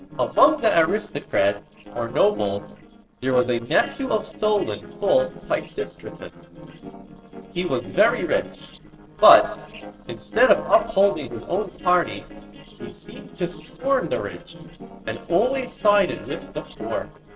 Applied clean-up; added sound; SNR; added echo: neural separator model SepFormer DNS4.